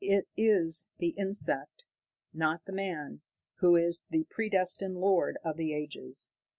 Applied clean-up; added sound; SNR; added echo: none; none; none; none.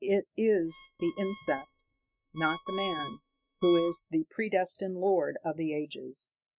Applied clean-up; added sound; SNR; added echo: neural mask model RNNoise.